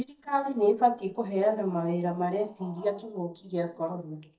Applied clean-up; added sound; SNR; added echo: neural mask model DeepFilterNet 3.